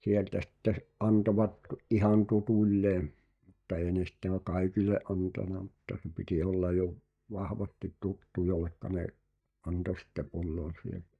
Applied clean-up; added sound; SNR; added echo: neural mask model DeepFilterNet 3.